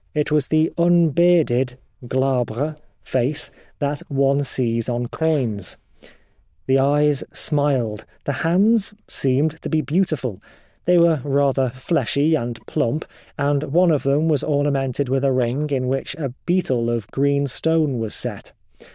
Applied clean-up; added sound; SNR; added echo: neural diffusion model UNIVERSE++.